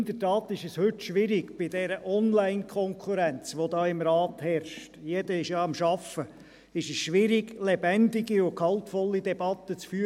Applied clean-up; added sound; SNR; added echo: none; none; none; none.